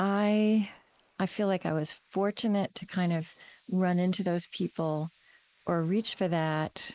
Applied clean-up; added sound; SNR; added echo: neural mask model Resemble Enhance denoiser.